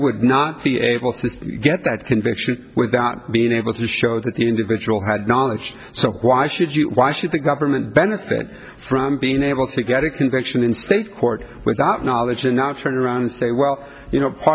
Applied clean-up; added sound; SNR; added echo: none; none; none; none.